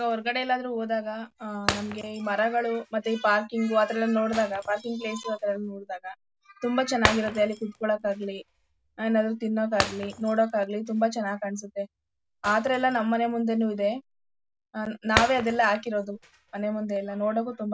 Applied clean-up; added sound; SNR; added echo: none; Shatter; 10 dB; none.